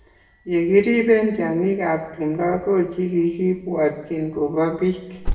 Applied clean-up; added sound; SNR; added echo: none; Alarm; 13 dB; reverberation time 0.8 s.